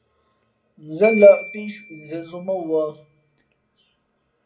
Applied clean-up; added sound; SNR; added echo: none; Glockenspiel; 15 dB; reverberation time 0.2 s.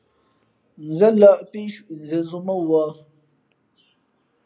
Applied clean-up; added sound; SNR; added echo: none; none; none; none.